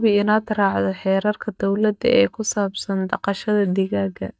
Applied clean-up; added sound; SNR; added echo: neural mask model DeepFilterNet 3.